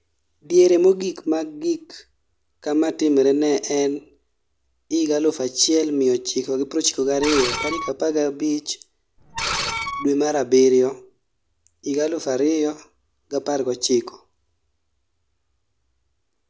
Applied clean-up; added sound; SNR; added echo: none; Screech; 6 dB; none.